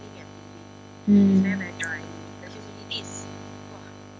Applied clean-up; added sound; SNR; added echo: none; none; none; none.